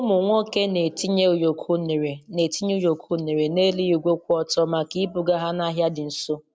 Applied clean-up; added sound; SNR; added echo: none; none; none; none.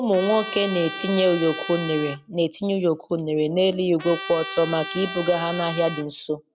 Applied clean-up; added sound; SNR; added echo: none; Trumpet; 10 dB; none.